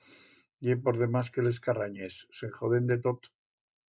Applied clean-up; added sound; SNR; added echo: none; none; none; none.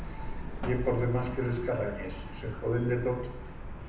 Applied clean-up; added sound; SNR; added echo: none; Truck; 5 dB; reverberation time 0.7 s.